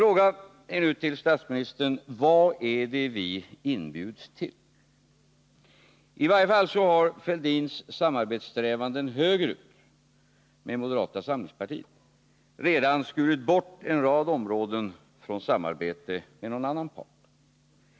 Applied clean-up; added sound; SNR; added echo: none; none; none; none.